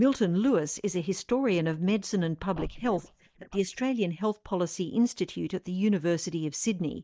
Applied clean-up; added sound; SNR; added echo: neural mask model DeepFilterNet 3.